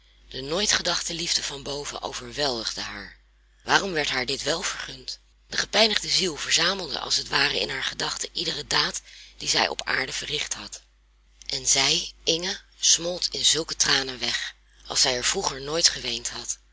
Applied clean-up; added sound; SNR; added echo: none; none; none; none.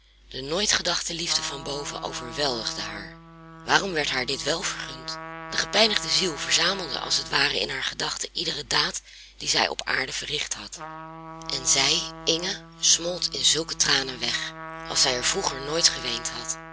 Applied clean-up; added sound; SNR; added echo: none; Trumpet; 15 dB; none.